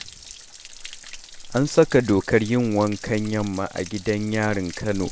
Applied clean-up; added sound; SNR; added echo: none; Stream / Trickle, dribble / Splash, splatter; 14 dB; none.